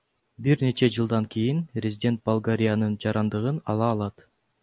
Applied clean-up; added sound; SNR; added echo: none; none; none; none.